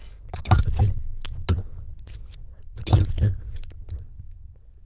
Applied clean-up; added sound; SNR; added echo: neural diffusion model UNIVERSE++.